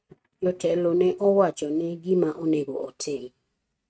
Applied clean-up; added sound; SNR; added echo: neural mask model RNNoise.